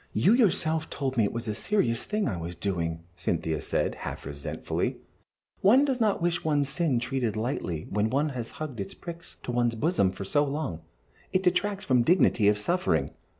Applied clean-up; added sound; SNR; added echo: none; none; none; none.